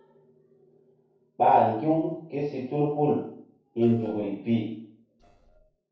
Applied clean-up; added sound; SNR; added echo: neural separator model SepFormer DNS4.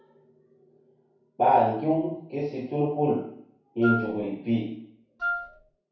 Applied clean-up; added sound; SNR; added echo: none; Wind instrument, woodwind instrument; 5 dB; reverberation time 0.6 s.